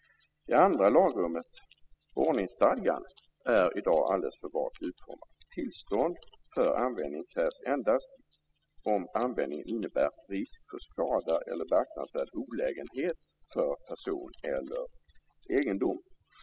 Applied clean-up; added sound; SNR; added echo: classical method spectral subtraction.